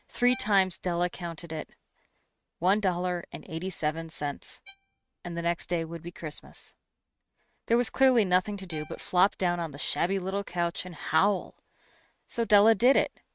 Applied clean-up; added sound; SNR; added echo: neural mask model RNNoise.